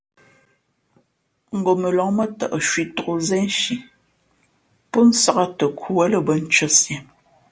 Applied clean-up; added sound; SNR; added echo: none; none; none; none.